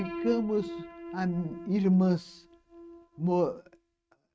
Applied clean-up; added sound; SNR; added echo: neural mask model RNNoise.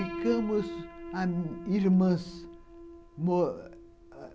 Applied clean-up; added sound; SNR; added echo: none; Piano; 12 dB; none.